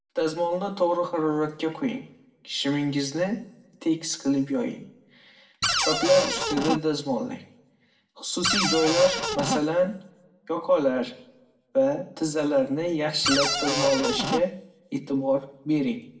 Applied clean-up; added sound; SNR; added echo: none; Cupboard open or close; 0 dB; reverberation time 0.6 s.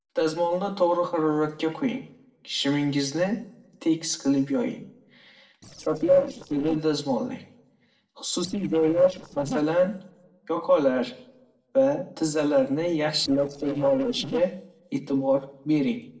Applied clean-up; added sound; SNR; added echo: neural separator model SepFormer DNS4.